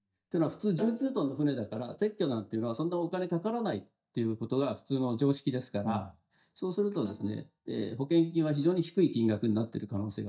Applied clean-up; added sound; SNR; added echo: neural mask model DeepFilterNet 3.